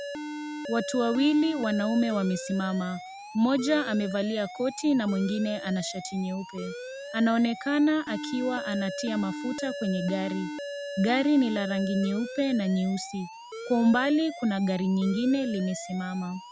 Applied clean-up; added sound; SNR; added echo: none; Alarm; 10 dB; none.